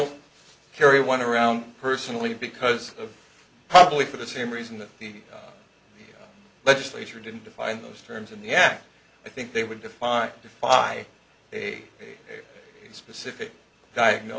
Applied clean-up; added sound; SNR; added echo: none; none; none; none.